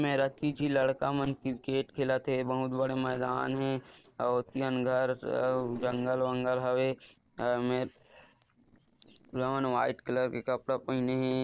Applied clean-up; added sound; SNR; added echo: neural separator model SepFormer DNS4.